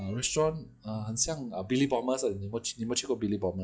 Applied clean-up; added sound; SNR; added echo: classical method log-MMSE.